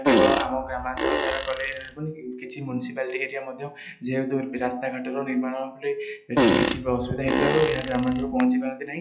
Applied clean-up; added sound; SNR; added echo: classical method log-MMSE.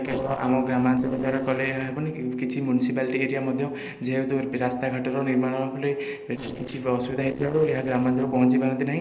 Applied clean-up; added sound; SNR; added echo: neural separator model SepFormer DNS4.